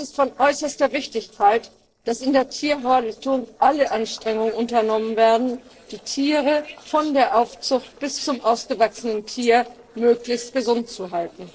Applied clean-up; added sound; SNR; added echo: neural separator model SepFormer DNS4.